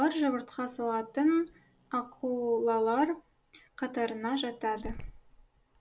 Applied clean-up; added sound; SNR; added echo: none; Growling; 20 dB; none.